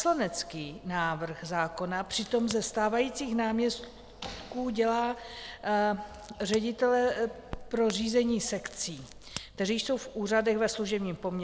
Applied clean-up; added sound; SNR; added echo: none; Crack + Crackle; 20 dB; none.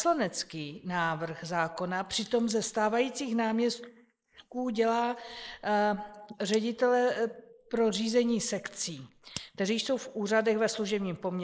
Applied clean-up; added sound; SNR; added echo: neural mask model Resemble Enhance denoiser.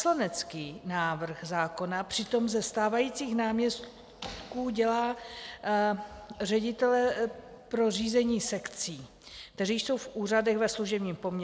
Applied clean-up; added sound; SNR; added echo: none; none; none; none.